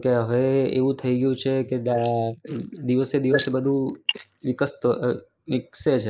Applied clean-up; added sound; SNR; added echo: neural mask model Resemble Enhance denoiser.